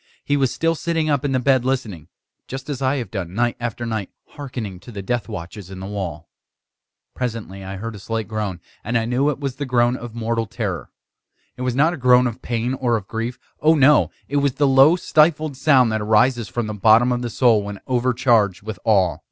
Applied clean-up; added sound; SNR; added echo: none; none; none; none.